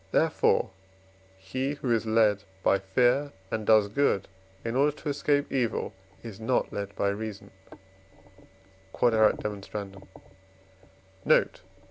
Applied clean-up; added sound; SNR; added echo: none; none; none; none.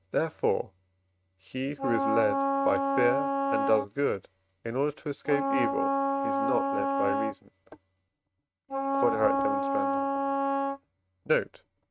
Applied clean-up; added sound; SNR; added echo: neural mask model RNNoise.